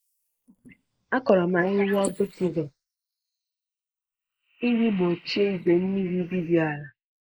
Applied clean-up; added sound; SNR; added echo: neural mask model Resemble Enhance denoiser.